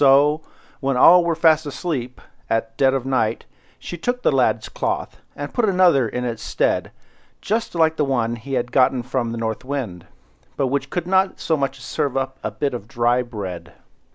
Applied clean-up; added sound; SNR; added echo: none; none; none; none.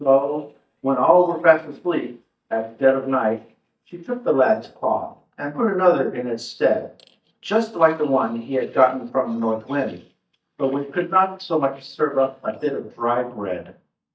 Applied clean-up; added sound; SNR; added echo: neural mask model DeepFilterNet 3.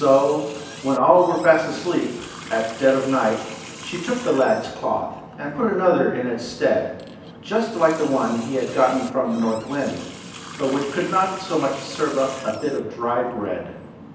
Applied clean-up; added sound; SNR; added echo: none; Water tap, faucet; 16 dB; reverberation time 0.9 s.